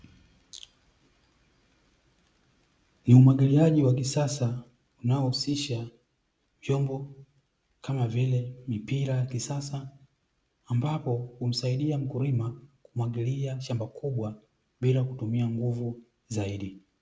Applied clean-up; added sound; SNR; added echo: none; none; none; none.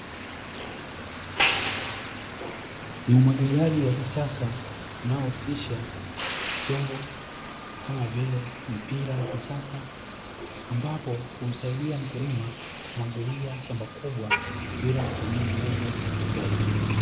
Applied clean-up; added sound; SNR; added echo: none; Motor vehicle (road); 3 dB; none.